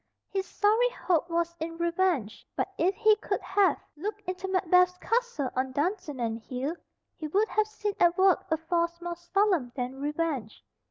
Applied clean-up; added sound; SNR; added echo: none; none; none; none.